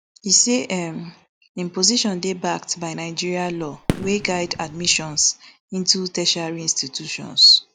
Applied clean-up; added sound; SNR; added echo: none; Fireworks; 9 dB; none.